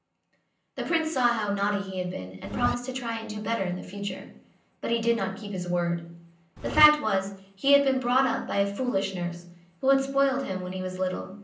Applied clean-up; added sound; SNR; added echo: none; Zipper (clothing); 5 dB; reverberation time 0.6 s.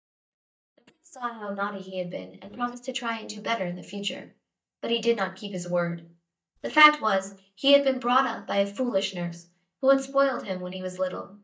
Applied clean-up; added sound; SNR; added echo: neural mask model DeepFilterNet 3.